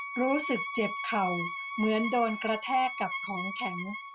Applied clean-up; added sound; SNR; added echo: none; Wind instrument, woodwind instrument; 5 dB; none.